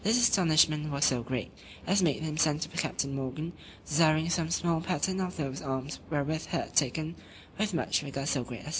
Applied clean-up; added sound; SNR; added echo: none; none; none; none.